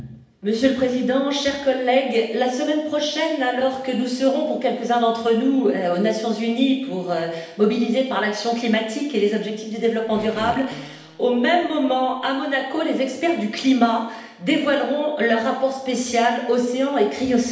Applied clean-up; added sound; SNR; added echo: none; Fart; 18 dB; reverberation time 0.8 s.